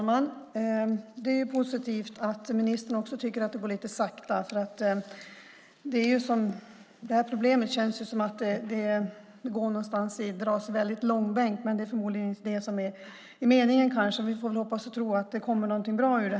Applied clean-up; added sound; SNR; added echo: none; none; none; none.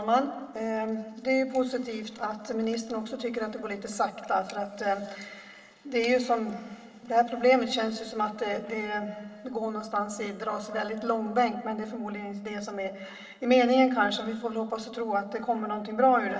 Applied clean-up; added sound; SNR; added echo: none; none; none; reverberation time 1.8 s.